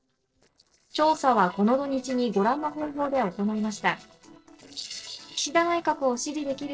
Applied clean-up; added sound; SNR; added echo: neural separator model SepFormer DNS4.